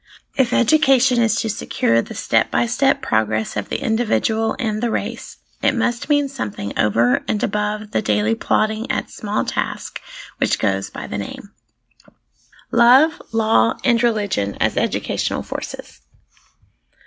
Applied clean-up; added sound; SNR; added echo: none; none; none; none.